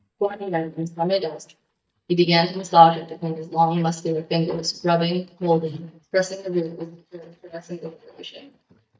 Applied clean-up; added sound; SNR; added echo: neural mask model DeepFilterNet 3.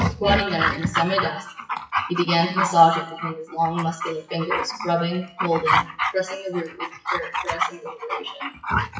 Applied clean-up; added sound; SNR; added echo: classical method WPE with log-MMSE.